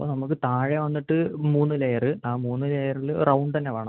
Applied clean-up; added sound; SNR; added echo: none; none; none; none.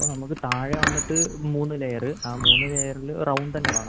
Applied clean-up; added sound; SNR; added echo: none; Squeak + Bird; -2 dB; none.